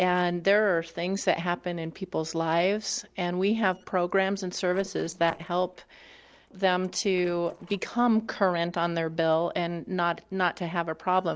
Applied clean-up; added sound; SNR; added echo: neural separator model SepFormer DNS4.